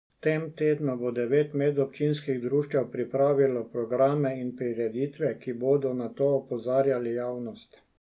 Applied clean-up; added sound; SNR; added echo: none; none; none; none.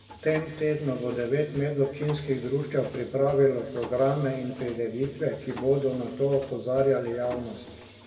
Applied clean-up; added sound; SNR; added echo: none; Mechanisms; 19 dB; reverberation time 1.6 s.